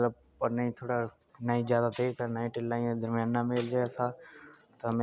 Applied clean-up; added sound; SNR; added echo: none; none; none; none.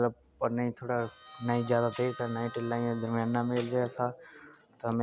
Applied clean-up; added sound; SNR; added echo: none; Harmonica; 17 dB; none.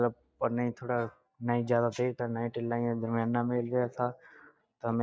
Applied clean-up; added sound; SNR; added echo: neural mask model DeepFilterNet 3.